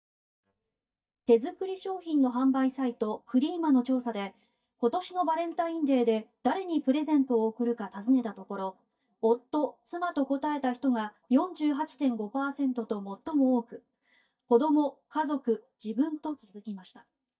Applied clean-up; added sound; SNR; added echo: neural mask model DeepFilterNet 3.